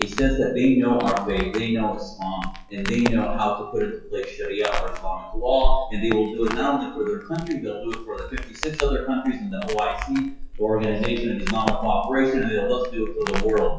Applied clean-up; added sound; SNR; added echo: classical method WPE with log-MMSE.